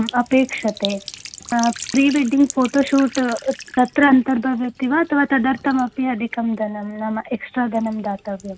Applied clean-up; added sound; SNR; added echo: none; Trickle, dribble / Sink (filling or washing); 18 dB; none.